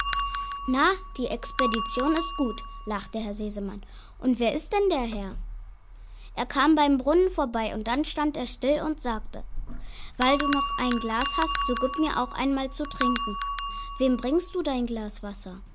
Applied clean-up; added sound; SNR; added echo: none; Bell; 6 dB; none.